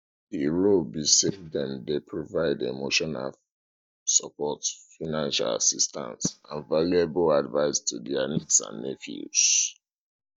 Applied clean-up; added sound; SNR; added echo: neural mask model DeepFilterNet 3.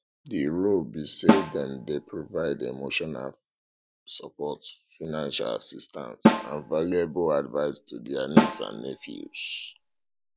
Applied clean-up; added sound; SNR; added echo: none; Snare drum; -1 dB; none.